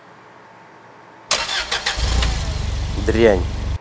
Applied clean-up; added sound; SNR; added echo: none; Engine; -4 dB; none.